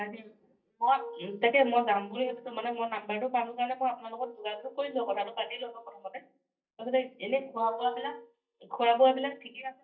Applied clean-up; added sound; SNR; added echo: neural mask model DeepFilterNet 3.